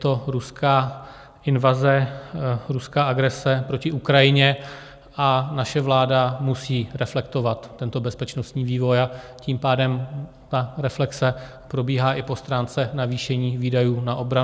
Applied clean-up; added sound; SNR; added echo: none; none; none; none.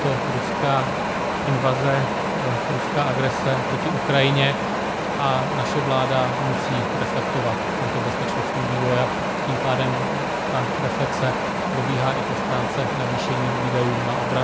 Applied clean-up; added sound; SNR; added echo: none; Wind; -1 dB; none.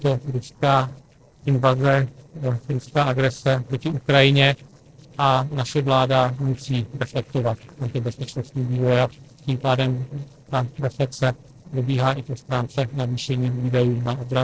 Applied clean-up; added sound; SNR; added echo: neural separator model SepFormer DNS4.